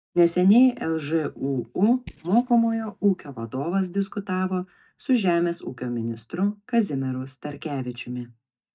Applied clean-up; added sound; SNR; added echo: neural mask model DeepFilterNet 3.